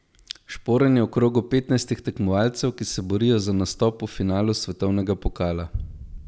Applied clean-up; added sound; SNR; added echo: none; none; none; none.